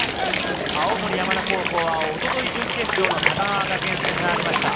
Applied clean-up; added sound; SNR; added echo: none; Water; -3 dB; none.